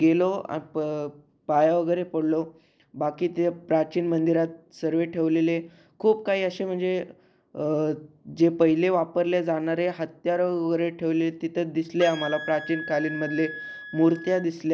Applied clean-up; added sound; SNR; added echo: none; Wind instrument, woodwind instrument; 12 dB; none.